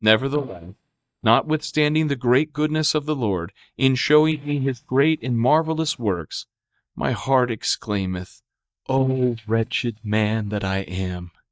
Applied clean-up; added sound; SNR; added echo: neural mask model DeepFilterNet 3.